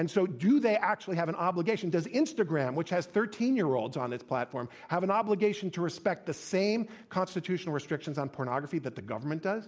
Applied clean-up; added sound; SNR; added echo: none; none; none; none.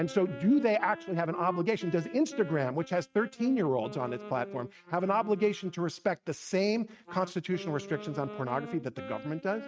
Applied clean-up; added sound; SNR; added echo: neural mask model RNNoise.